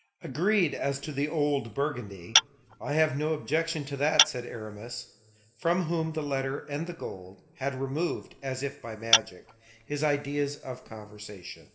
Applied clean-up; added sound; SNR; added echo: none; Tap / Glass; -2 dB; reverberation time 2.8 s.